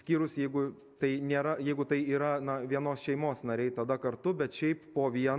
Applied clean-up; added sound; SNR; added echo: none; none; none; none.